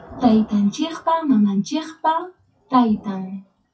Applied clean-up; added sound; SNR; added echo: classical method WPE with log-MMSE.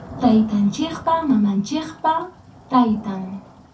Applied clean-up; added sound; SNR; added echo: none; Thunder / Rain; 18 dB; reverberation time 0.3 s.